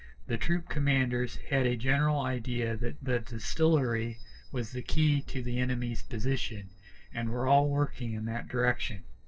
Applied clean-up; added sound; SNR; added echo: neural separator model SepFormer DNS4.